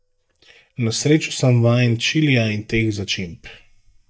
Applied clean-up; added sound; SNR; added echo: neural mask model DeepFilterNet 3.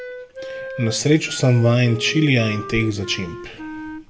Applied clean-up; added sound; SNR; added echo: none; Wind instrument, woodwind instrument; 13 dB; reverberation time 1.1 s.